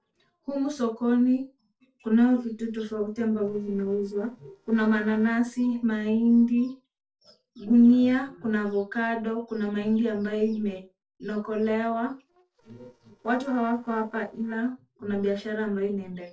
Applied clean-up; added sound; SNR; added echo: neural separator model SepFormer DNS4.